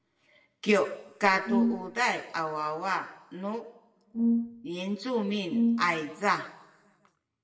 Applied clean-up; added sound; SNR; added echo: none; Brass instrument; -2 dB; reverberation time 0.9 s.